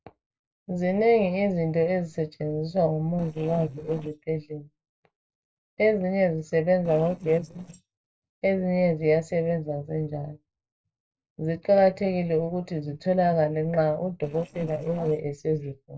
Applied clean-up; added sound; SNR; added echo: neural separator model SepFormer DNS4.